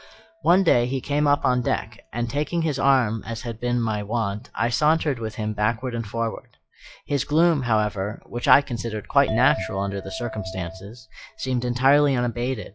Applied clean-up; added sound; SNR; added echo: classical method log-MMSE.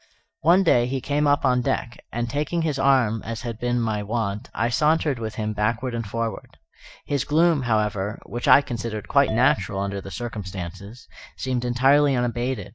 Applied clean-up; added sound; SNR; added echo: neural mask model DeepFilterNet 3.